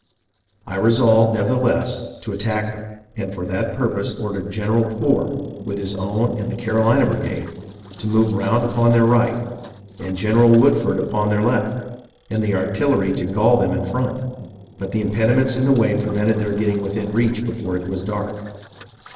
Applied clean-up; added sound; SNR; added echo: neural separator model SepFormer DNS4.